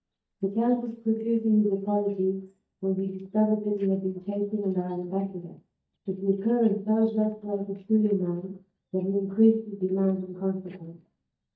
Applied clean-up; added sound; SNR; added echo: neural mask model DeepFilterNet 3.